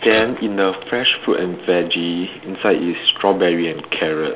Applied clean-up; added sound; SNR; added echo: none; Burping, eructation; 5 dB; none.